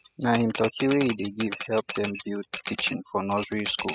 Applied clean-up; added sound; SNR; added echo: classical method spectral subtraction.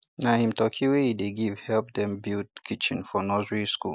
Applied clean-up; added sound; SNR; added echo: none; none; none; none.